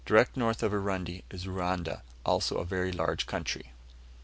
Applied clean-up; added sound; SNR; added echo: none; none; none; none.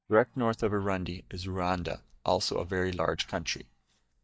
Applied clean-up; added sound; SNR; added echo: neural mask model DeepFilterNet 3.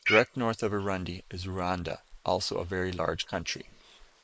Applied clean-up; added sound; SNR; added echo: neural mask model Resemble Enhance denoiser.